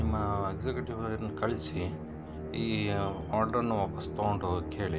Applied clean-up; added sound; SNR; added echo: none; Musical instrument; 5 dB; none.